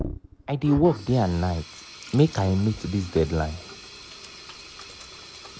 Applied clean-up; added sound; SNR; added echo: none; Sink (filling or washing); 15 dB; none.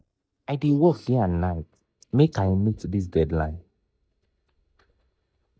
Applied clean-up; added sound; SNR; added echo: neural mask model DeepFilterNet 3.